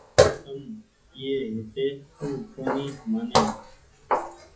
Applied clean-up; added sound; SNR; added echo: classical method WPE with log-MMSE.